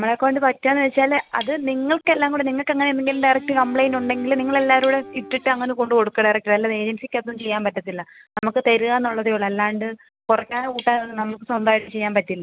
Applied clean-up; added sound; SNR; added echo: none; Guitar + Cutlery, silverware / Tap; 17 dB; none.